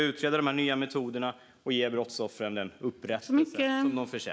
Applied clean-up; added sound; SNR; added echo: neural mask model Resemble Enhance denoiser.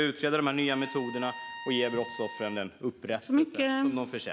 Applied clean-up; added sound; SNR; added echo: none; Trumpet; 13 dB; none.